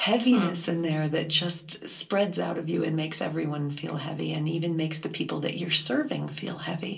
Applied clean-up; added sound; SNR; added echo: none; none; none; reverberation time 0.2 s.